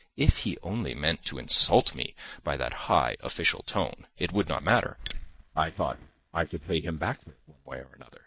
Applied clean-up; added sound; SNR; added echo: neural mask model DeepFilterNet 3.